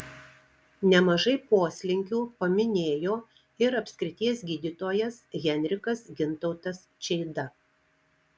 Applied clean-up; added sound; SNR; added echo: none; none; none; none.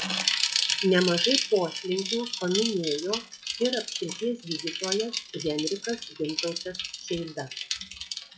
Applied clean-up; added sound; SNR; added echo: classical method log-MMSE.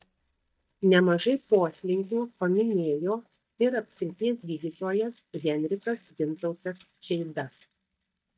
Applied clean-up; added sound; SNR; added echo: neural mask model DeepFilterNet 3.